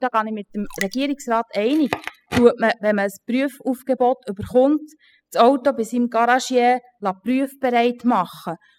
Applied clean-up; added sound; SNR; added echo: classical method spectral subtraction.